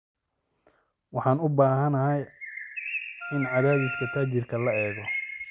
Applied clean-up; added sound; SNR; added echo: none; Bird + Wind instrument, woodwind instrument; 8 dB; none.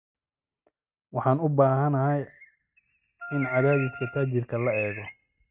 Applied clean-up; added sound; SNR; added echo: neural mask model RNNoise.